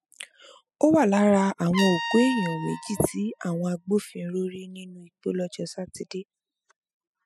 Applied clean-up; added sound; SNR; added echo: classical method spectral subtraction.